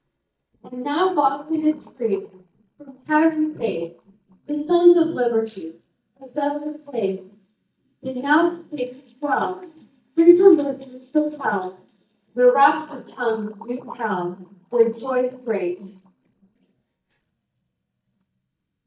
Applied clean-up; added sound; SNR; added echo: neural mask model DeepFilterNet 3.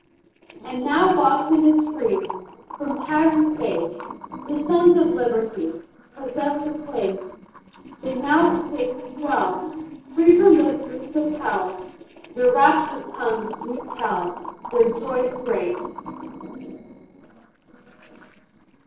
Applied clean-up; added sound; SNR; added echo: neural separator model SepFormer DNS4.